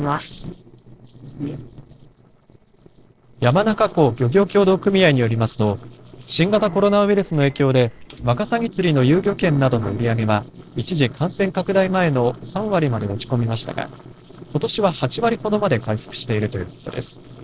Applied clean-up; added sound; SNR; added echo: neural separator model SepFormer DNS4.